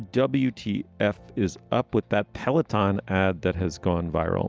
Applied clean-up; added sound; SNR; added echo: none; none; none; none.